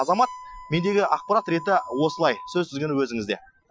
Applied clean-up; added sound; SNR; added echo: classical method Wiener filter.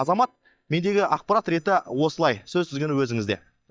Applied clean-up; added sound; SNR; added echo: neural mask model DeepFilterNet 3.